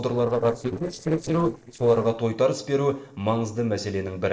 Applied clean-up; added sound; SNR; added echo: neural separator model SepFormer DNS4.